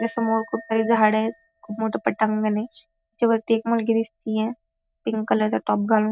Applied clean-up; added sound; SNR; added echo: neural mask model RNNoise.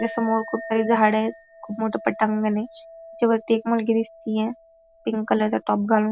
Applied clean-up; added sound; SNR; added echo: none; Chink, clink; 17 dB; none.